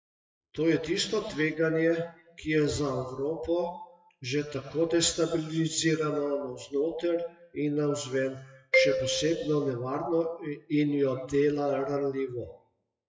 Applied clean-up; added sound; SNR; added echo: classical method WPE with log-MMSE.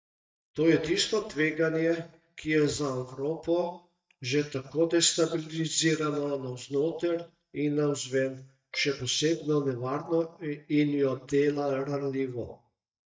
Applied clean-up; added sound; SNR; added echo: neural mask model DeepFilterNet 3.